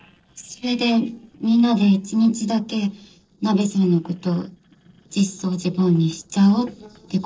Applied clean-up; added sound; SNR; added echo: neural separator model SepFormer DNS4.